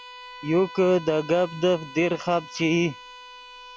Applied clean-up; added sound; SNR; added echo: none; Bowed string instrument; 17 dB; none.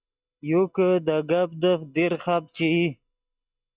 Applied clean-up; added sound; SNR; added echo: neural mask model DeepFilterNet 3.